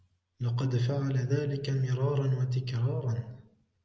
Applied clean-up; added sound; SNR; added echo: none; none; none; none.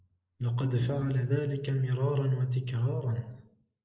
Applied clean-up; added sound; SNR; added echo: neural mask model Resemble Enhance denoiser.